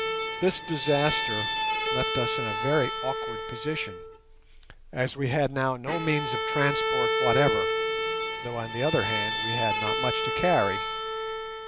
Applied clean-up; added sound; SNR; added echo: none; Bowed string instrument; 0 dB; none.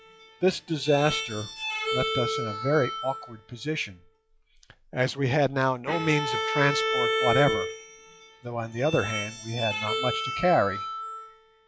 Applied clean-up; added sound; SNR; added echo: classical method log-MMSE.